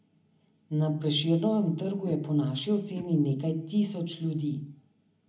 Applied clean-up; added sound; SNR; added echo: none; Whoosh, swoosh, swish; 16 dB; reverberation time 0.4 s.